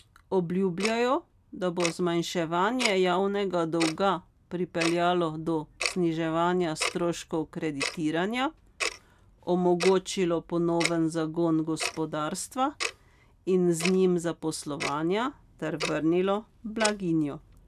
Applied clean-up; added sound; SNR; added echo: none; Tick-tock; 11 dB; none.